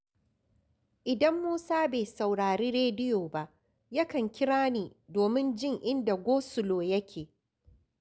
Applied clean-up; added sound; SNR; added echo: none; none; none; none.